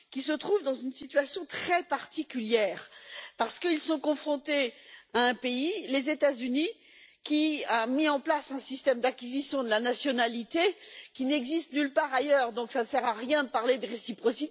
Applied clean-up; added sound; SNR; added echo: none; none; none; none.